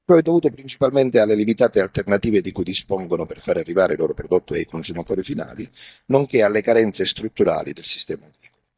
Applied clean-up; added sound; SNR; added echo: neural mask model DeepFilterNet 3.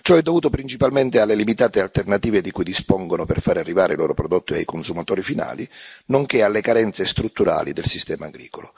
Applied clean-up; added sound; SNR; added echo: none; none; none; none.